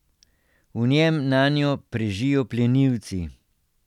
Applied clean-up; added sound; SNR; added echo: none; none; none; none.